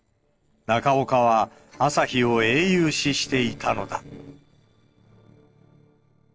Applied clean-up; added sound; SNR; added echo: neural separator model SepFormer DNS4.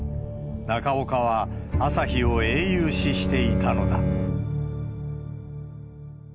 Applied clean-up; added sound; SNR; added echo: none; Bowed string instrument; 6 dB; none.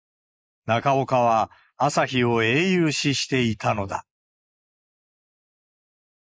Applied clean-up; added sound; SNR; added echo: neural mask model Resemble Enhance denoiser.